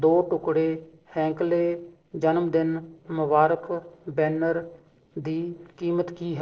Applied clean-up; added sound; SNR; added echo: neural separator model SepFormer DNS4.